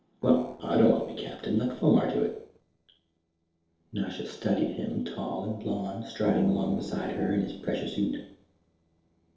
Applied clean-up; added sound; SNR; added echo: neural separator model SepFormer DNS4.